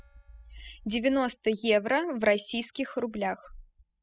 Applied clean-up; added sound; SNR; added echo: classical method spectral subtraction.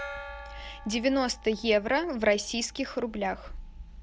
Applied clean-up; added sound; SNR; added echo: none; Gong; 17 dB; none.